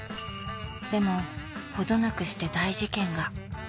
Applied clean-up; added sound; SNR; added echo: none; none; none; none.